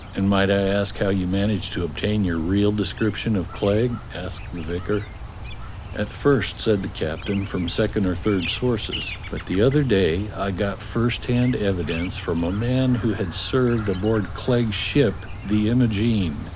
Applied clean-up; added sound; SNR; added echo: none; Chirp, tweet; 11 dB; none.